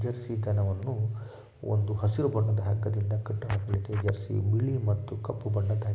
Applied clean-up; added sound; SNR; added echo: none; none; none; none.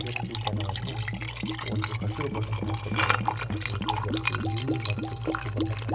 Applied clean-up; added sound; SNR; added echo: none; Liquid; -4 dB; none.